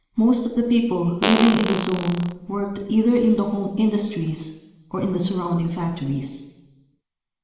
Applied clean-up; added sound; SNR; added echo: none; Fart; 3 dB; reverberation time 1.1 s.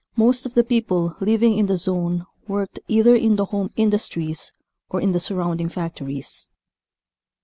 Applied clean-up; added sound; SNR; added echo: none; none; none; none.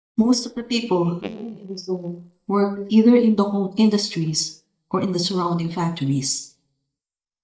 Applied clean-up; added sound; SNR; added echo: neural mask model DeepFilterNet 3.